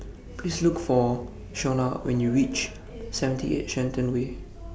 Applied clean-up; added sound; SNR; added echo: none; none; none; none.